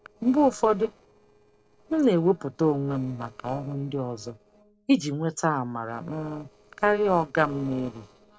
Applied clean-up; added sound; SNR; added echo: neural separator model SepFormer DNS4.